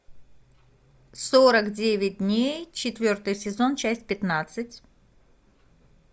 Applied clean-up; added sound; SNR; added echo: none; none; none; none.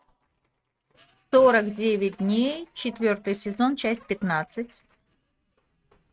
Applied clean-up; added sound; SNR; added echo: neural mask model RNNoise.